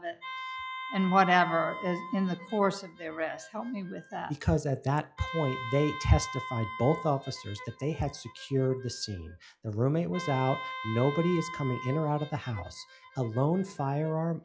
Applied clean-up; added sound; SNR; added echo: classical method log-MMSE.